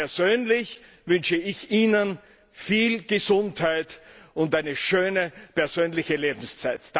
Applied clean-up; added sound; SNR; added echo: none; none; none; none.